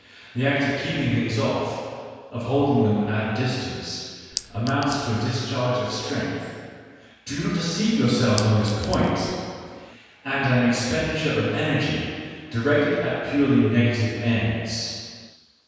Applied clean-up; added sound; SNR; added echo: none; Chink, clink; 13 dB; reverberation time 1.9 s.